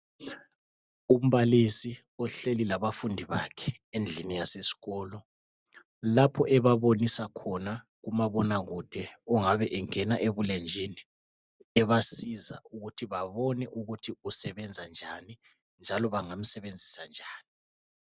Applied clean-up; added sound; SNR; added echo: none; none; none; none.